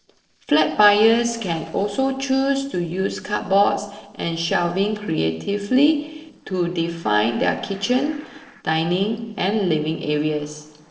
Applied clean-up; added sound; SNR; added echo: neural separator model SepFormer DNS4.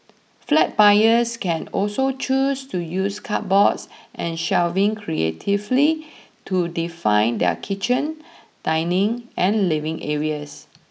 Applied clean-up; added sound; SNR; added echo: none; none; none; none.